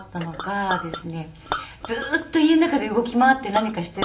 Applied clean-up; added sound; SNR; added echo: none; Chink, clink; 12 dB; reverberation time 0.7 s.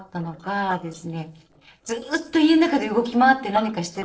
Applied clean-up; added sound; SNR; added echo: neural separator model SepFormer DNS4.